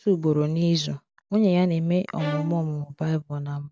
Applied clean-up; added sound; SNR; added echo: none; Bowed string instrument; 12 dB; none.